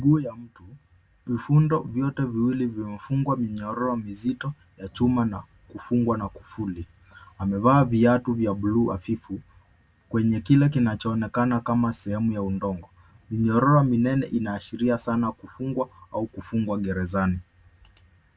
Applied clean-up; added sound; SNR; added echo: none; none; none; none.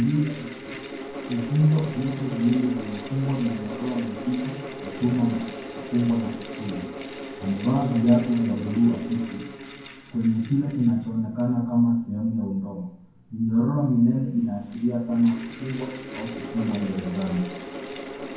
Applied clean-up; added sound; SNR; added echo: none; Mechanical fan; 12 dB; reverberation time 0.9 s.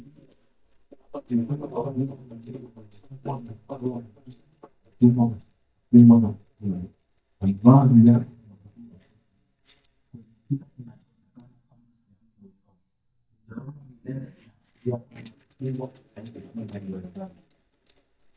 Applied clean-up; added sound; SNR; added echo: neural mask model DeepFilterNet 3.